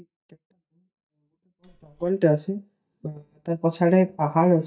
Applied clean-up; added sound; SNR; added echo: neural mask model DeepFilterNet 3.